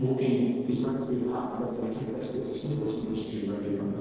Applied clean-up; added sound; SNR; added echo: neural separator model SepFormer DNS4.